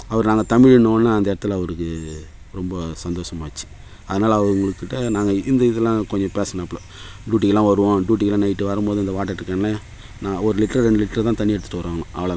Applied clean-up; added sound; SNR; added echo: none; none; none; none.